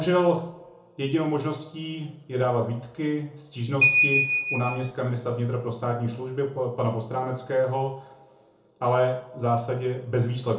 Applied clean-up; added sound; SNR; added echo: none; Ringtone / Bell; -5 dB; reverberation time 0.7 s.